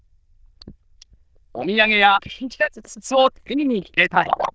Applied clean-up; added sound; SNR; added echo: neural diffusion model UNIVERSE++.